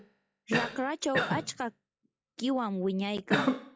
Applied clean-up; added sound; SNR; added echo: classical method log-MMSE.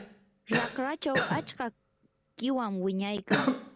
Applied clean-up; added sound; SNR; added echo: none; Cough; 2 dB; none.